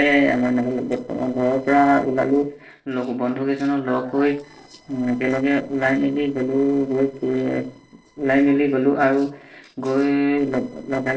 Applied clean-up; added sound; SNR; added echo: neural separator model SepFormer DNS4.